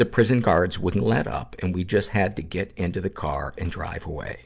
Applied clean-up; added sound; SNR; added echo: none; none; none; none.